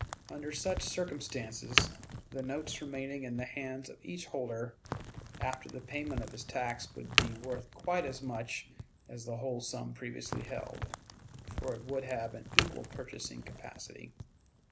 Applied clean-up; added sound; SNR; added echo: none; Crack; 0 dB; none.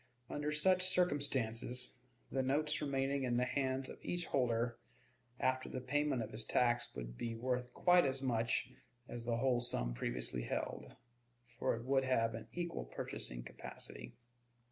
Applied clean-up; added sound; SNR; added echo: none; none; none; none.